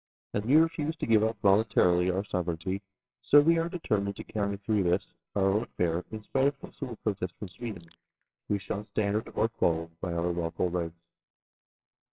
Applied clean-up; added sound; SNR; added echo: neural separator model SepFormer WHAMR!.